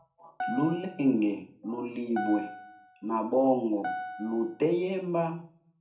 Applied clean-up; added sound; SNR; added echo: none; Piano; 11 dB; reverberation time 0.4 s.